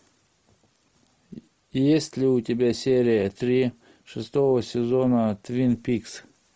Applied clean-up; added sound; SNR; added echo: none; none; none; none.